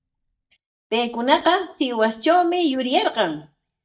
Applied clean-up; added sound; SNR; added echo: neural mask model DeepFilterNet 3.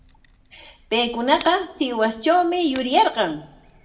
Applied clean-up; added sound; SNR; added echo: none; Tick; 17 dB; reverberation time 0.5 s.